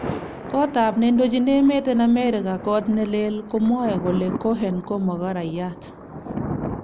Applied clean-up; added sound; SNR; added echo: none; Thunder; 11 dB; none.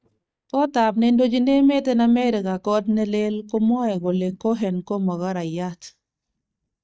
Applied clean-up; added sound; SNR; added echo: neural mask model DeepFilterNet 3.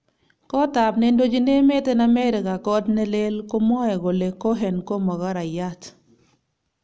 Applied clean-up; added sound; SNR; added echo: none; none; none; none.